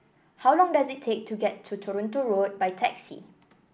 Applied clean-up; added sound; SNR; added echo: none; none; none; none.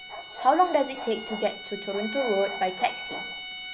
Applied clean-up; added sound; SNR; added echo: none; Bowed string instrument + Bark; 9 dB; none.